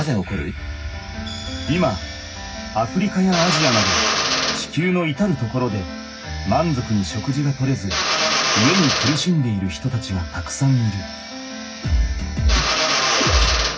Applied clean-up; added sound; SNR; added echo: none; Drill; 3 dB; reverberation time 0.4 s.